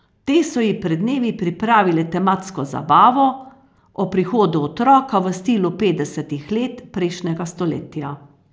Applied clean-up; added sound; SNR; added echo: none; none; none; none.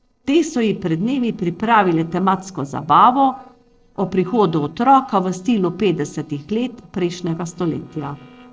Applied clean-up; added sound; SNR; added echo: neural separator model SepFormer DNS4.